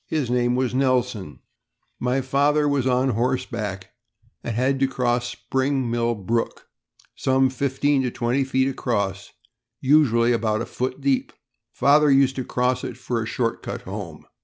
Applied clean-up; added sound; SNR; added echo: none; none; none; none.